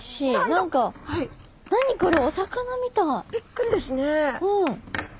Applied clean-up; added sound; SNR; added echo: none; Squeak; 14 dB; none.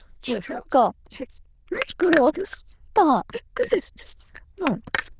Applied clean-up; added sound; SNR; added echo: neural diffusion model UNIVERSE++.